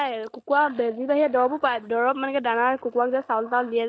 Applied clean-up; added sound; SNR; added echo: neural mask model DeepFilterNet 3.